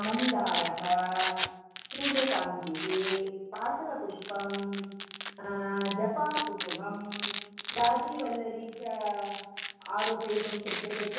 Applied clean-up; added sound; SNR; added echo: none; Domestic sounds, home sounds; -1 dB; reverberation time 1.1 s.